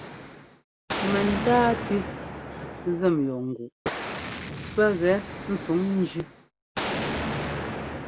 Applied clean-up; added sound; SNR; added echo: none; Explosion; 5 dB; none.